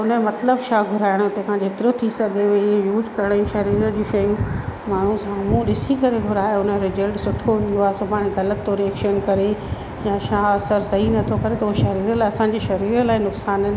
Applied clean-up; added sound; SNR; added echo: none; none; none; none.